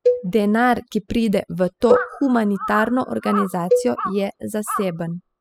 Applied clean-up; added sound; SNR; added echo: classical method spectral subtraction.